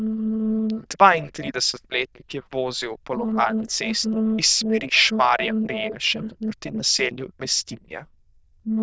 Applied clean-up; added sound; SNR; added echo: neural diffusion model UNIVERSE++.